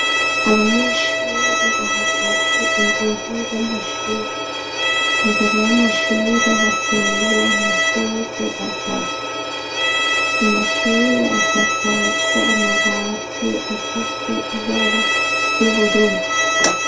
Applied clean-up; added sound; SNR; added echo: none; Bowed string instrument; -3 dB; reverberation time 0.2 s.